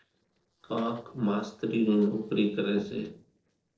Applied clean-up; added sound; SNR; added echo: neural separator model SepFormer DNS4.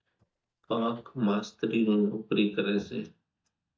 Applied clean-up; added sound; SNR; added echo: neural mask model DeepFilterNet 3.